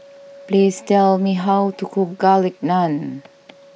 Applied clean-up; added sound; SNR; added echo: none; none; none; none.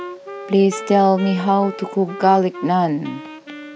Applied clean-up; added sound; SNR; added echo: none; Wind instrument, woodwind instrument; 15 dB; none.